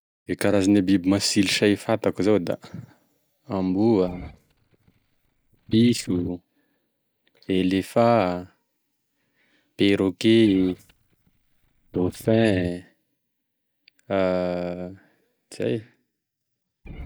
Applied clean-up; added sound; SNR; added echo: neural mask model DeepFilterNet 3.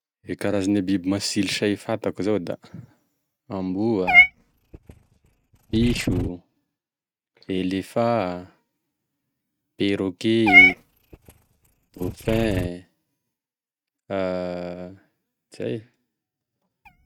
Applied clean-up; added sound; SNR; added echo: neural mask model RNNoise.